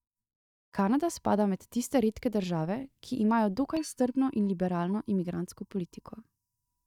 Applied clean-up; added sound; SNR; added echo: neural mask model DeepFilterNet 3.